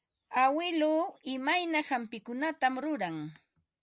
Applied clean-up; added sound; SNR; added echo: none; none; none; none.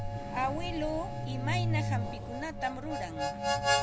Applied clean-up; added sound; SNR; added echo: none; Truck + Harmonica; -5 dB; none.